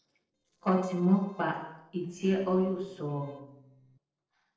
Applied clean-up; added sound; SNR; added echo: neural separator model SepFormer DNS4.